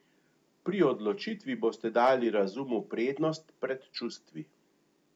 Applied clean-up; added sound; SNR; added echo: none; none; none; none.